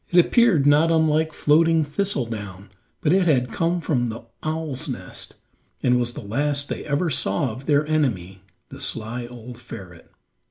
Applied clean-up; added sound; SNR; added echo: none; none; none; none.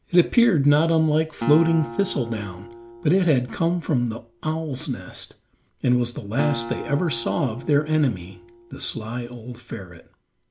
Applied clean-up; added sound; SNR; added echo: none; Acoustic guitar; 14 dB; none.